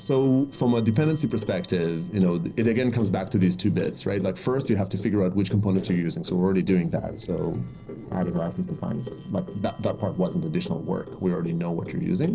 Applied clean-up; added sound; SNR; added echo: neural separator model SepFormer DNS4.